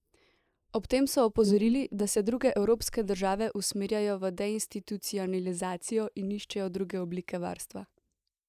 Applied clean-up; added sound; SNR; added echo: neural mask model Resemble Enhance denoiser.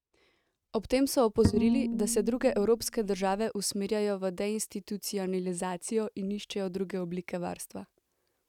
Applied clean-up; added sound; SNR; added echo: neural mask model RNNoise.